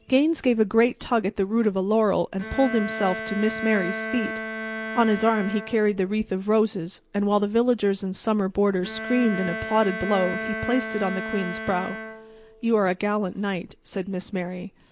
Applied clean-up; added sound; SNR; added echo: none; Bowed string instrument; 10 dB; none.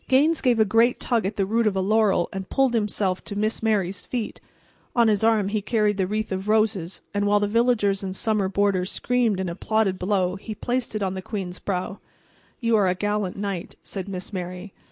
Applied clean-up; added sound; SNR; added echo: none; none; none; none.